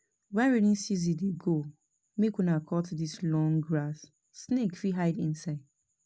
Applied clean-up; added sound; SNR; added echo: none; none; none; none.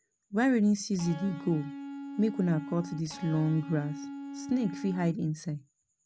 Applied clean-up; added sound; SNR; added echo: none; Electric guitar; 11 dB; none.